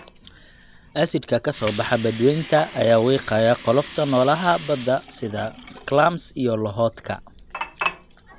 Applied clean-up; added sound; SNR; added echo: none; Water; 15 dB; none.